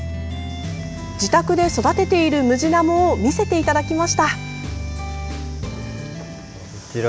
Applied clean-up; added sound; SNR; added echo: none; none; none; none.